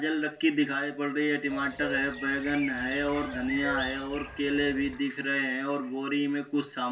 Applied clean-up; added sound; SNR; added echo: none; Bird; 10 dB; reverberation time 0.2 s.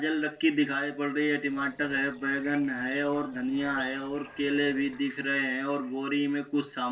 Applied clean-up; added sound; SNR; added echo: neural separator model SepFormer DNS4.